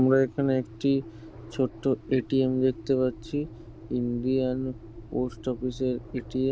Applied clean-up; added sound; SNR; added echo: none; Engine; 16 dB; none.